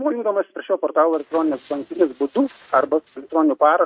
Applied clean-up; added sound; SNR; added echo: neural mask model RNNoise.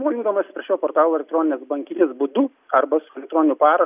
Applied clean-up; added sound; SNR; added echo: none; none; none; none.